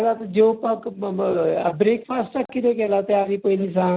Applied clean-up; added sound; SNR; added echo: none; none; none; none.